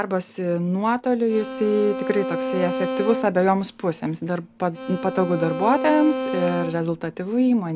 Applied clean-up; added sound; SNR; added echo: none; Bowed string instrument; 7 dB; none.